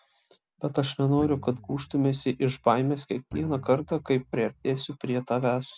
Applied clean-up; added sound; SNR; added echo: none; Guitar; 17 dB; none.